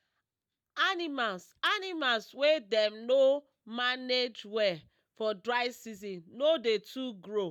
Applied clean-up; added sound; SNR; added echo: none; none; none; none.